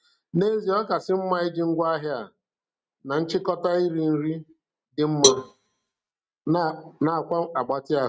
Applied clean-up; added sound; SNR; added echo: neural mask model RNNoise.